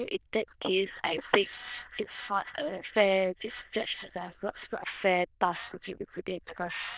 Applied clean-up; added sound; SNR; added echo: neural diffusion model UNIVERSE++.